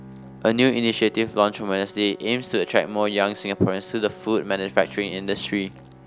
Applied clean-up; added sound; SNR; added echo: none; Bowed string instrument + Brass instrument; 20 dB; none.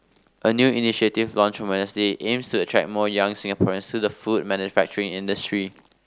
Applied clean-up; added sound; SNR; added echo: none; none; none; none.